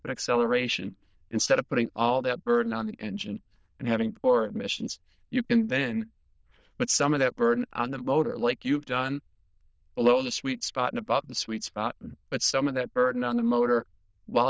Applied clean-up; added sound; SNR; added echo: neural diffusion model UNIVERSE++.